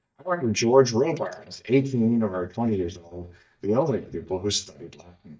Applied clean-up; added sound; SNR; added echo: neural mask model DeepFilterNet 3.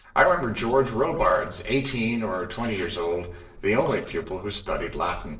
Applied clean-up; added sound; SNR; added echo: neural separator model SepFormer DNS4.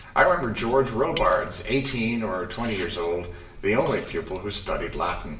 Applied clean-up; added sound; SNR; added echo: none; Liquid; 18 dB; reverberation time 0.7 s.